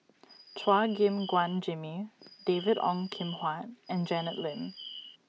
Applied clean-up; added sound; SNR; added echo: none; Bird; 15 dB; none.